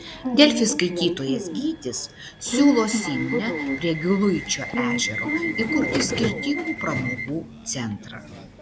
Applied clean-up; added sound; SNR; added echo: none; Subway, metro, underground / Alarm; 4 dB; none.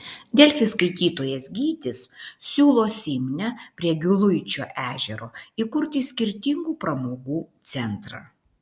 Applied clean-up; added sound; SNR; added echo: none; none; none; none.